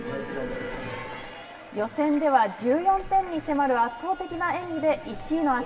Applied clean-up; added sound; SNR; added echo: none; Meow / Purr; 19 dB; reverberation time 2.7 s.